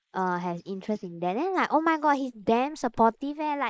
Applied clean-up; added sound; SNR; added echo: neural mask model Resemble Enhance denoiser.